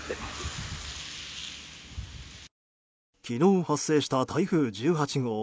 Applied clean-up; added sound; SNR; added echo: none; none; none; none.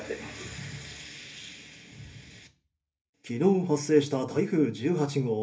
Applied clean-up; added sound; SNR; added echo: none; none; none; reverberation time 0.3 s.